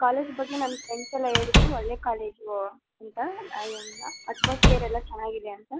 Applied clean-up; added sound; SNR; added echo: none; Squeak / Slam; -4 dB; none.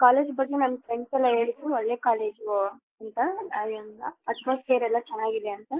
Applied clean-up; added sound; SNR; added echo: neural mask model Resemble Enhance denoiser.